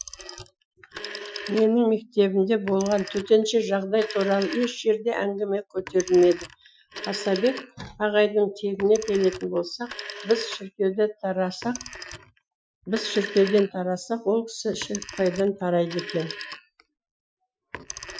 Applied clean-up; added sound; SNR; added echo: classical method Wiener filter.